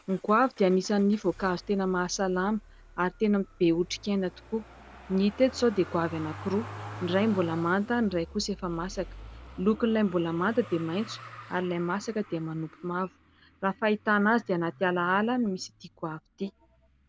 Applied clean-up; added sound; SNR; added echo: none; Motor vehicle (road); 18 dB; none.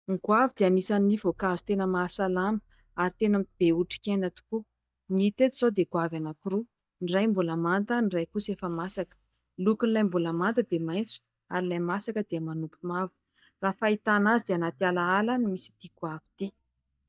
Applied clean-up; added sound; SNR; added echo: neural mask model DeepFilterNet 3.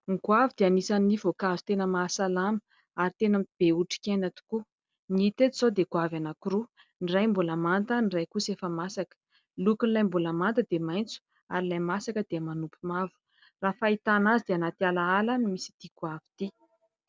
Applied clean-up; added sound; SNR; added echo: none; none; none; none.